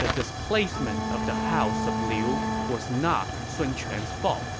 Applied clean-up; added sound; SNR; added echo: none; Tick / Hiss / Explosion / Fire + Bowed string instrument; 0 dB; none.